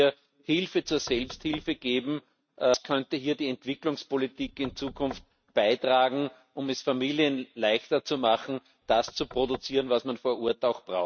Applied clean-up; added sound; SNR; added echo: neural mask model RNNoise.